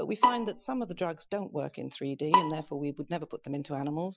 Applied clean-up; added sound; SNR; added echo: classical method Wiener filter.